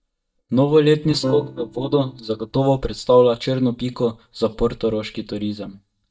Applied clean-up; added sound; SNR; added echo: neural mask model DeepFilterNet 3.